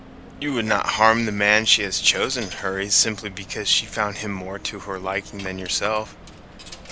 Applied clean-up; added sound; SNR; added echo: none; Coin (dropping); 17 dB; none.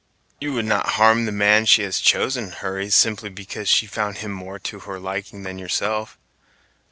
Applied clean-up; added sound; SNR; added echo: none; none; none; none.